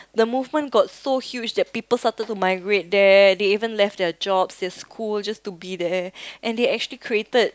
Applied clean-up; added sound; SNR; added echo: none; none; none; none.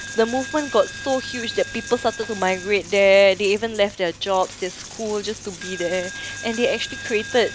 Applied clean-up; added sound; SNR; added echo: none; Coin (dropping); 13 dB; none.